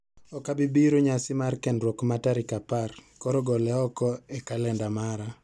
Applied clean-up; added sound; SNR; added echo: none; none; none; none.